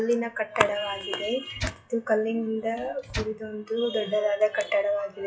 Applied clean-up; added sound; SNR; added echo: classical method WPE with log-MMSE.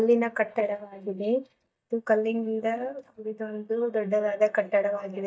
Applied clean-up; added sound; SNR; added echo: neural mask model DeepFilterNet 3.